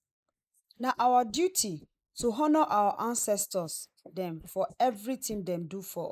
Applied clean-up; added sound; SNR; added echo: neural mask model Resemble Enhance denoiser.